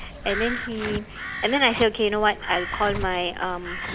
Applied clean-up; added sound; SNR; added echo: none; Tearing + Crow; 8 dB; none.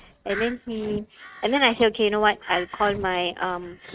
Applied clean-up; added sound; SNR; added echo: neural mask model RNNoise.